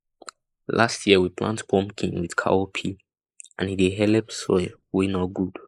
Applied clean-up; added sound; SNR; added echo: neural mask model Resemble Enhance denoiser.